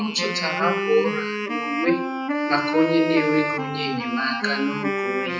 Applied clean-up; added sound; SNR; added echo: classical method WPE with log-MMSE.